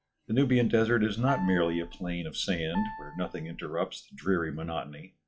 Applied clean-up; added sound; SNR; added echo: classical method log-MMSE.